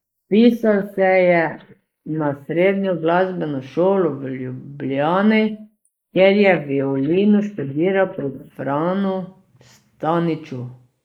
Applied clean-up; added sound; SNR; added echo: neural mask model Resemble Enhance denoiser.